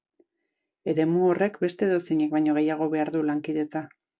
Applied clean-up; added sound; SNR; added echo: none; none; none; none.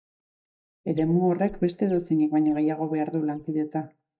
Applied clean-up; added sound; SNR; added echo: neural mask model DeepFilterNet 3.